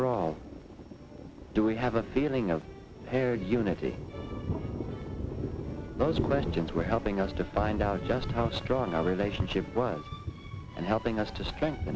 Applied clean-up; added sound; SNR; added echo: none; Thunder; 6 dB; none.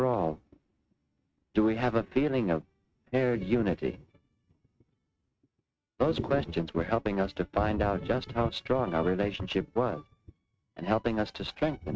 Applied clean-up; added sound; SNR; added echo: neural mask model RNNoise.